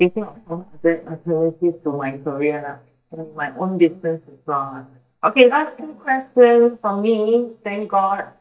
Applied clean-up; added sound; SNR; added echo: neural mask model DeepFilterNet 3.